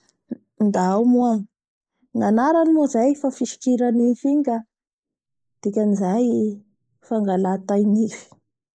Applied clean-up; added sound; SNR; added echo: neural mask model Resemble Enhance denoiser.